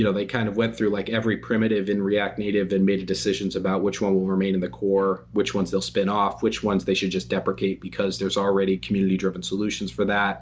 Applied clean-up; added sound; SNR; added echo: none; none; none; none.